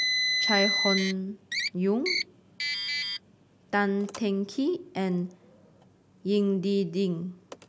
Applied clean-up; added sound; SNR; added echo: none; Car; 3 dB; none.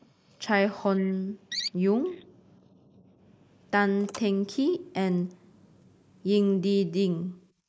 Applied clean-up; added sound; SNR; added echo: neural mask model Resemble Enhance denoiser.